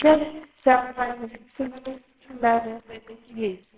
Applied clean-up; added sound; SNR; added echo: neural separator model SepFormer WHAMR!.